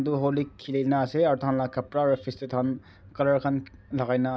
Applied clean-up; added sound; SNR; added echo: none; none; none; none.